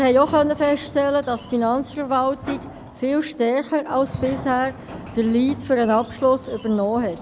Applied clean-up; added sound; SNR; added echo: none; Sliding door + Thunder / Rain; 16 dB; none.